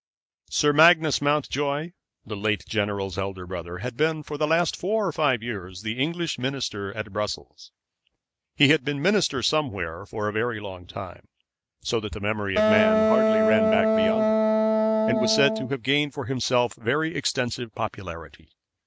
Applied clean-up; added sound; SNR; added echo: neural mask model RNNoise.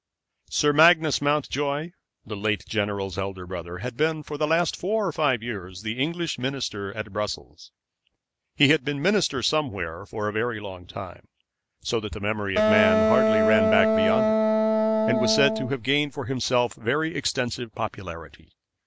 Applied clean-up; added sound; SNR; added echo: none; Wind instrument, woodwind instrument; -5 dB; none.